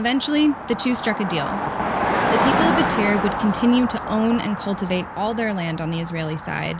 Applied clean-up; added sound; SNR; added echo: none; Car passing by; 3 dB; none.